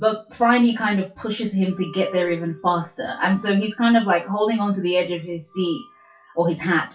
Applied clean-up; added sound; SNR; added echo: classical method WPE with log-MMSE.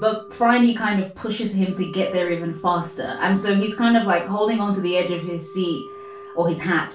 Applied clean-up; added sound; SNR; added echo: none; Wind instrument, woodwind instrument; 17 dB; reverberation time 0.3 s.